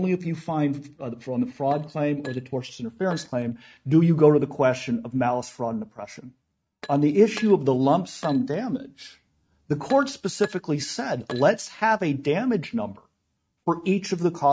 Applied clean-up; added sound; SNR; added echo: neural mask model RNNoise.